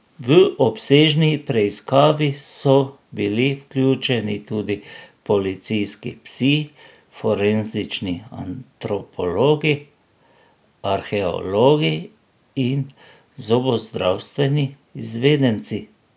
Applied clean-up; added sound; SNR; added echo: none; none; none; none.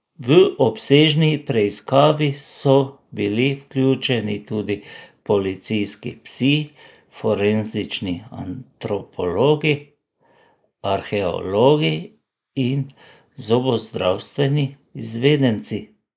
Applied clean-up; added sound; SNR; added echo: neural mask model Resemble Enhance denoiser.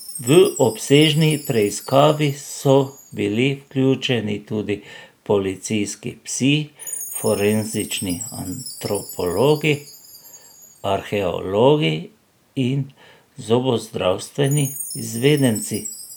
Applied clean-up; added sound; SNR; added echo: none; Chime; 16 dB; none.